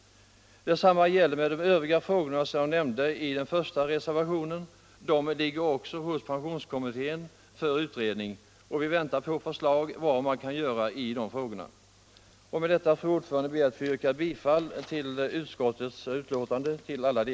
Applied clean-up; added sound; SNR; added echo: none; none; none; none.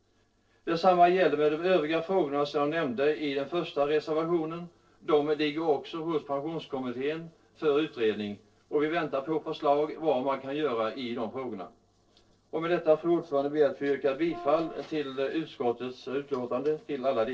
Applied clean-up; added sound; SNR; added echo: neural separator model SepFormer DNS4.